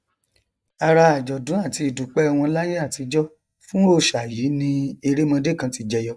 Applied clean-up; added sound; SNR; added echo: neural mask model DeepFilterNet 3.